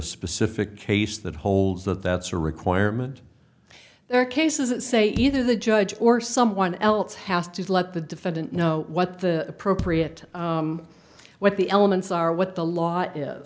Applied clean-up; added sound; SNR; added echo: none; Bass drum; 13 dB; none.